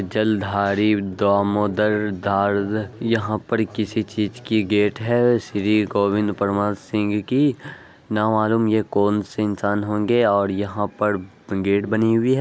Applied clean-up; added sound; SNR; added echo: none; none; none; none.